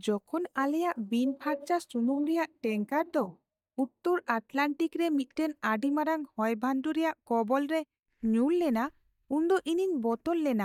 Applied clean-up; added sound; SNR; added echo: neural mask model DeepFilterNet 3.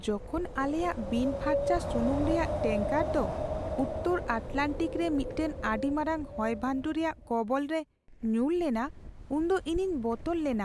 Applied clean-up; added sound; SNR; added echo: none; Wind; 5 dB; none.